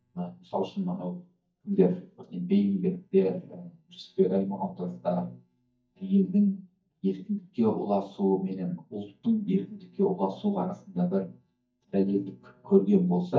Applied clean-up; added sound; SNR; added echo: neural mask model DeepFilterNet 3.